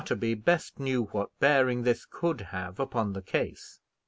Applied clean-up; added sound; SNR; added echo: none; none; none; none.